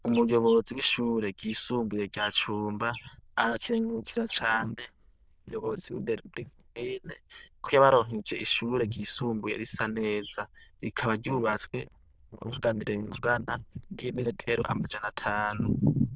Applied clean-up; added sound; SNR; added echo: neural diffusion model UNIVERSE++.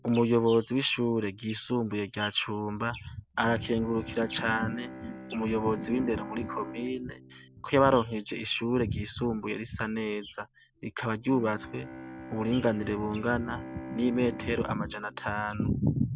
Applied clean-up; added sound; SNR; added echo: none; Bowed string instrument; 16 dB; none.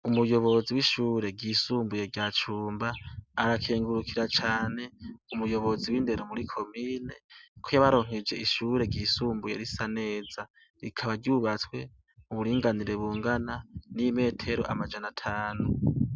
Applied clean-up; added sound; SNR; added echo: none; none; none; none.